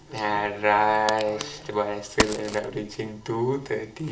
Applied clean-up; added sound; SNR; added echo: none; Crack; 9 dB; reverberation time 0.4 s.